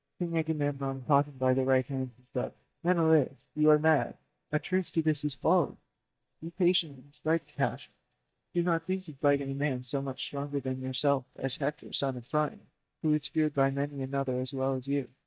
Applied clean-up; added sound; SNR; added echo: neural mask model DeepFilterNet 3.